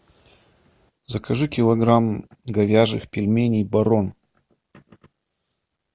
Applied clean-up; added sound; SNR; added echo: none; none; none; none.